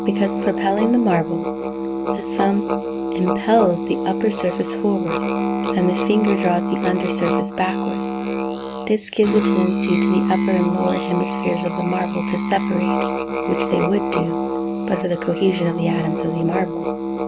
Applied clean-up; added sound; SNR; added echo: none; Musical instrument; 0 dB; none.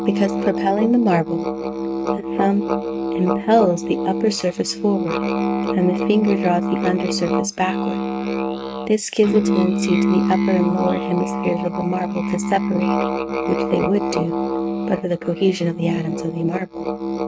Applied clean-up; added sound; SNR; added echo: neural mask model RNNoise.